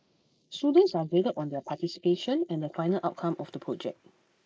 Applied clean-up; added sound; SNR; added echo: neural mask model Resemble Enhance denoiser.